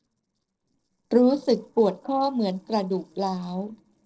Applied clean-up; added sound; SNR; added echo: neural separator model SepFormer DNS4.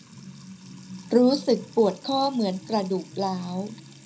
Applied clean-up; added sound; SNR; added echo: none; Trickle, dribble / Water tap, faucet / Music; 18 dB; reverberation time 0.3 s.